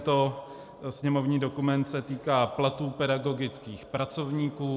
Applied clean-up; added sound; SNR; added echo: none; none; none; none.